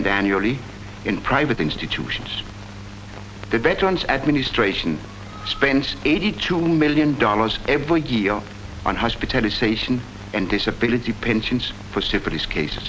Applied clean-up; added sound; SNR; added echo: none; none; none; none.